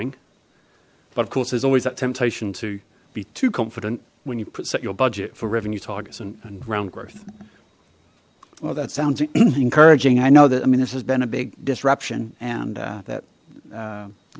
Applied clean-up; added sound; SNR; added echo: none; none; none; none.